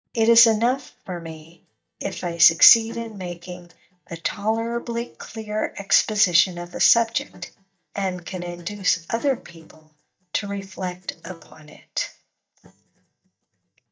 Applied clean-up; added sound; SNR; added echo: neural mask model DeepFilterNet 3.